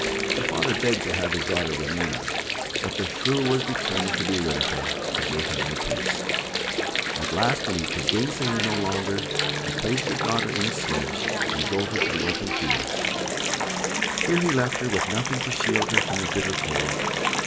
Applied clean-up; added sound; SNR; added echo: none; Water; -3 dB; none.